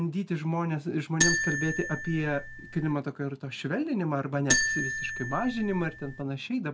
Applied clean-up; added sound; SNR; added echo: none; Marimba, xylophone; 0 dB; none.